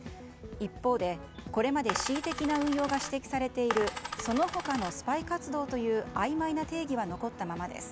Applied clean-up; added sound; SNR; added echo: none; Coin (dropping); 6 dB; none.